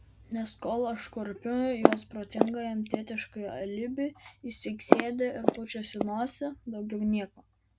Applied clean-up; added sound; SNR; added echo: none; Walk, footsteps; -5 dB; none.